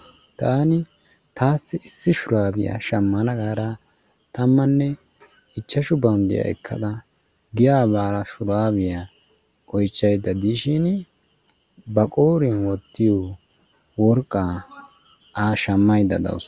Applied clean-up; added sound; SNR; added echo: none; none; none; none.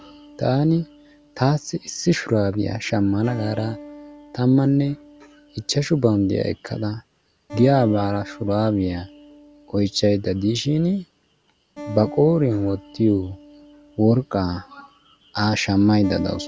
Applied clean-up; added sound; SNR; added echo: none; Acoustic guitar; 19 dB; none.